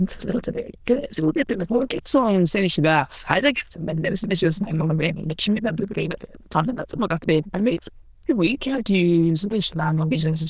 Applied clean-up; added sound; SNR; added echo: neural diffusion model UNIVERSE++.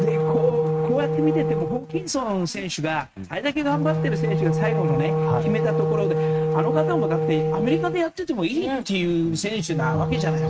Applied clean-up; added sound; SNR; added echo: neural mask model RNNoise.